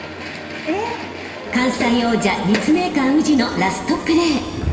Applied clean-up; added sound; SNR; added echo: none; none; none; reverberation time 2.5 s.